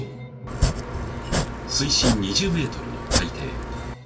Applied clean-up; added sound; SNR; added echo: none; Domestic sounds, home sounds; -1 dB; reverberation time 0.2 s.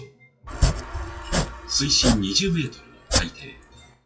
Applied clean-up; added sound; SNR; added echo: classical method WPE with log-MMSE.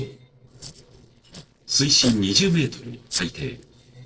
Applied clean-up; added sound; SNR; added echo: neural separator model SepFormer DNS4.